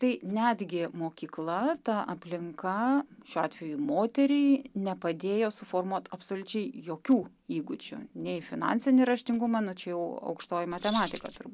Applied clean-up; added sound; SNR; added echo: none; Keys jangling; 12 dB; none.